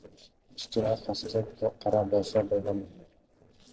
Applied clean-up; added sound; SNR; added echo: neural separator model SepFormer DNS4.